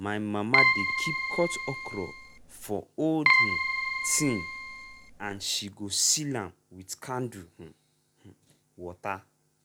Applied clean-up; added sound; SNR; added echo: none; Keyboard (musical); -5 dB; none.